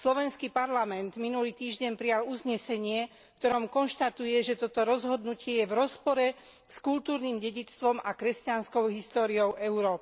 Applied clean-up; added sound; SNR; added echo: none; none; none; none.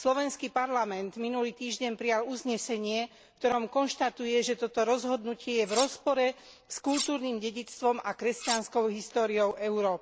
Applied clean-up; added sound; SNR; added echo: none; Cutlery, silverware; 8 dB; none.